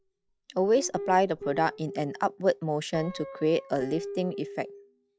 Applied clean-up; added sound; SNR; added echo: classical method log-MMSE.